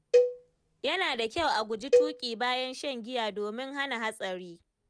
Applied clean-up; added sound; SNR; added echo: none; Cowbell; -3 dB; none.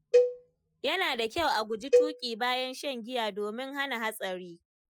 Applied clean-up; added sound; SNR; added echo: classical method Wiener filter.